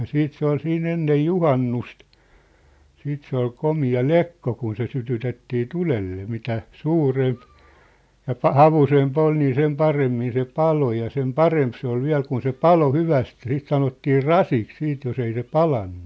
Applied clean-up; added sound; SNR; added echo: none; none; none; none.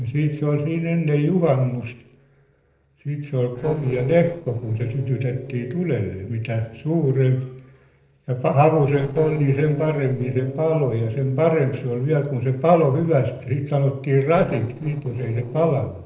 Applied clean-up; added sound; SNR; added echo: neural separator model SepFormer DNS4.